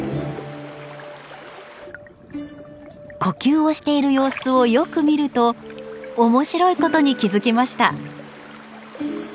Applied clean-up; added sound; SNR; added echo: none; none; none; none.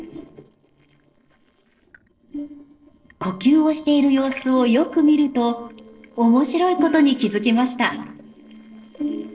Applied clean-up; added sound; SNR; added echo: neural separator model SepFormer DNS4.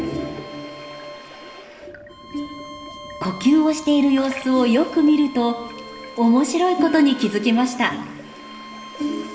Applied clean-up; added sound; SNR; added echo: none; Bowed string instrument; 20 dB; reverberation time 1.1 s.